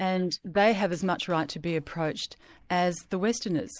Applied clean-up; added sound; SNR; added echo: neural mask model Resemble Enhance denoiser.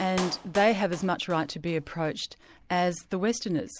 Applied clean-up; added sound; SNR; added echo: none; Clapping; 15 dB; none.